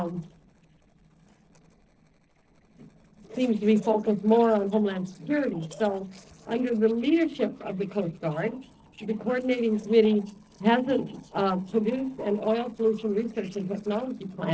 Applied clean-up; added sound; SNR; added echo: neural separator model SepFormer DNS4.